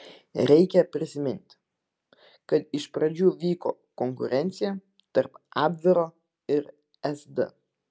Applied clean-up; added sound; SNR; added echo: none; none; none; none.